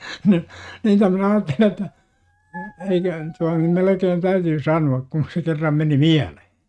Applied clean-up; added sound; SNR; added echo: neural mask model RNNoise.